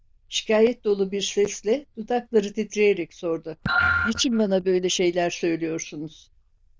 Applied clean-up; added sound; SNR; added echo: neural diffusion model UNIVERSE++.